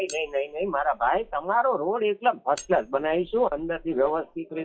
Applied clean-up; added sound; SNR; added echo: classical method WPE with log-MMSE.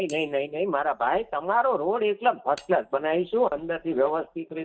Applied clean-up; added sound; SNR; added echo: neural mask model DeepFilterNet 3.